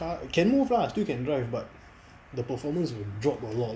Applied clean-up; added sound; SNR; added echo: none; none; none; none.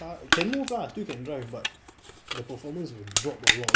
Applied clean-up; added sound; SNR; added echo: none; Crushing; -5 dB; none.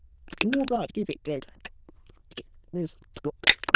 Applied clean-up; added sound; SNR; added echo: neural diffusion model UNIVERSE++.